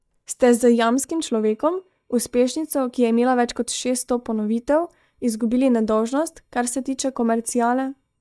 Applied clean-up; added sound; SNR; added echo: neural mask model DeepFilterNet 3.